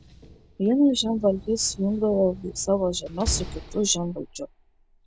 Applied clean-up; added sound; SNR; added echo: none; Slam; 14 dB; none.